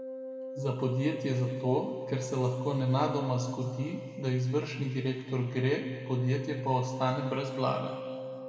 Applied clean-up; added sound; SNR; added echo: none; Wind instrument, woodwind instrument; 10 dB; reverberation time 2.1 s.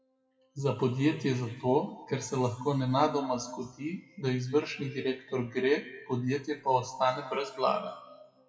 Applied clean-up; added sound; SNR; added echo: classical method WPE with log-MMSE.